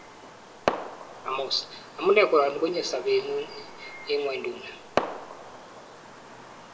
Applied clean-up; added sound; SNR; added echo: none; Fireworks; 8 dB; reverberation time 1.6 s.